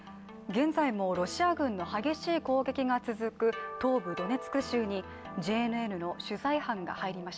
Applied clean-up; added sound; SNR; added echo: none; none; none; none.